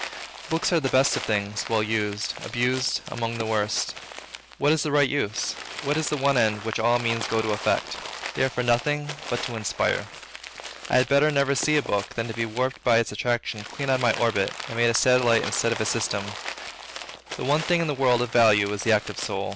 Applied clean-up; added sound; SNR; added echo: none; Crumpling, crinkling; 11 dB; none.